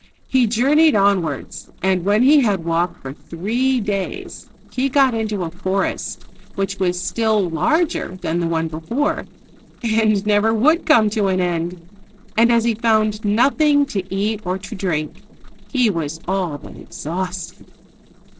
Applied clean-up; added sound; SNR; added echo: neural separator model SepFormer DNS4.